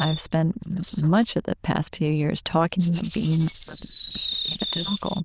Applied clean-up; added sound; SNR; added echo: neural diffusion model UNIVERSE++.